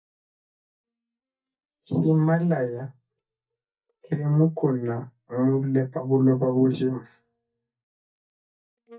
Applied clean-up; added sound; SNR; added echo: neural mask model DeepFilterNet 3.